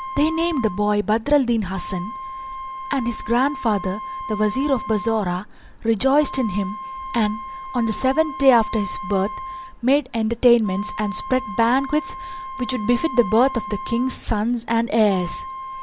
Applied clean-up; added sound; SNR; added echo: none; Wind instrument, woodwind instrument; 11 dB; none.